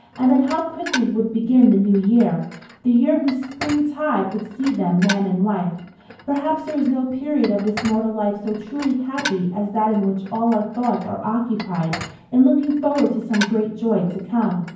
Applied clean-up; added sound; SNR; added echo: none; Dishes, pots, and pans; 16 dB; reverberation time 0.9 s.